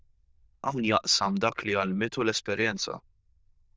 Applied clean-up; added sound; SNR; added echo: neural diffusion model UNIVERSE++.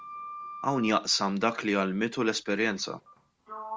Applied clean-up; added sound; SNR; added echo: none; Sliding door; 15 dB; none.